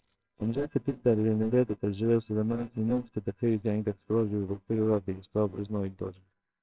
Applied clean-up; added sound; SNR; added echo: neural separator model SepFormer WHAMR!.